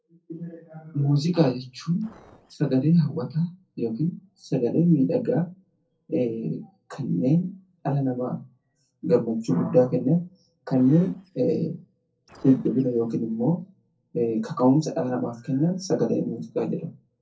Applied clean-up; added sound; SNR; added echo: neural separator model SepFormer DNS4.